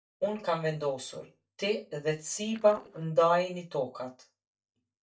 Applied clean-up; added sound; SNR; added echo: neural mask model DeepFilterNet 3.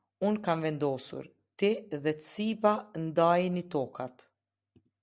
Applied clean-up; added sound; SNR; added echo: none; none; none; none.